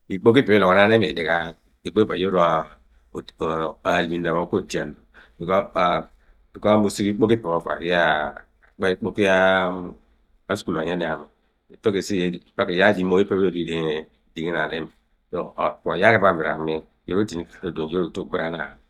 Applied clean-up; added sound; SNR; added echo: neural mask model DeepFilterNet 3.